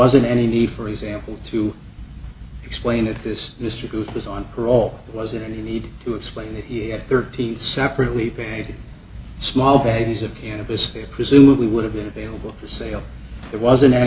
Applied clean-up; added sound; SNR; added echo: none; none; none; none.